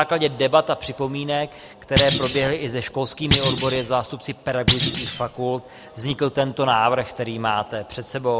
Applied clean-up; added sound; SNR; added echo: none; Thump, thud; 3 dB; none.